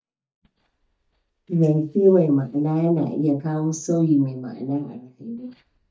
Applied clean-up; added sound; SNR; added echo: neural mask model DeepFilterNet 3.